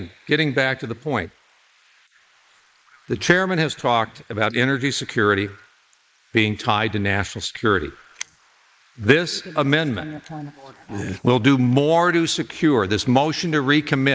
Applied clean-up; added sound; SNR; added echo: neural mask model Resemble Enhance denoiser.